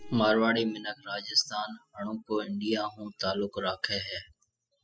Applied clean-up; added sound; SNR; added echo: classical method spectral subtraction.